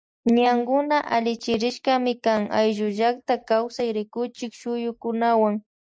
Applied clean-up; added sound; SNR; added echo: neural mask model Resemble Enhance denoiser.